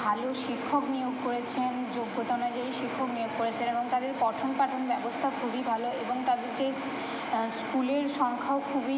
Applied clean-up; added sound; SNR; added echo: none; none; none; none.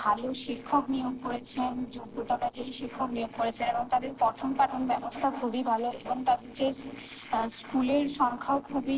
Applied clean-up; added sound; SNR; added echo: neural separator model SepFormer DNS4.